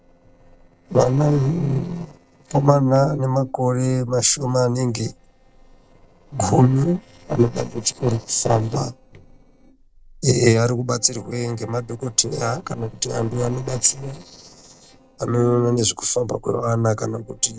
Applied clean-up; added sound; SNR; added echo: neural separator model SepFormer DNS4.